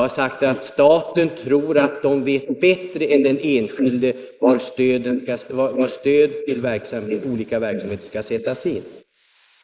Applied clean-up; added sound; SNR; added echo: neural mask model Resemble Enhance denoiser.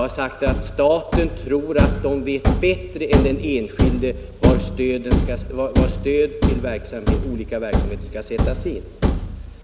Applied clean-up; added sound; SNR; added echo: none; Thump, thud; -2 dB; none.